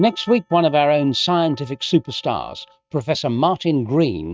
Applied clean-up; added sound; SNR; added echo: neural mask model RNNoise.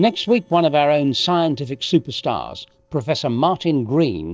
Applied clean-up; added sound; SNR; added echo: neural separator model SepFormer DNS4.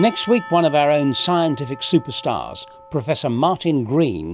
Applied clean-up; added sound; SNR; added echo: none; Church bell / Percussion; 19 dB; none.